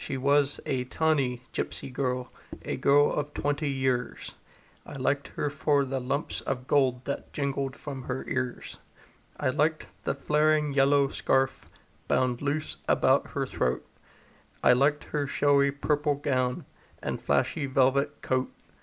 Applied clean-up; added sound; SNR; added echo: none; none; none; none.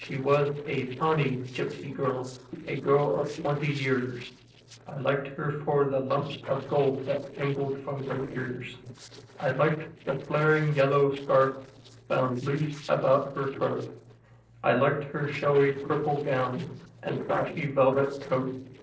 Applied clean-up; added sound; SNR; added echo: neural separator model SepFormer DNS4.